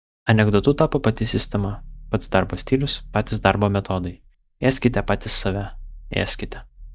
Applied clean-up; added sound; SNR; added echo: neural mask model DeepFilterNet 3.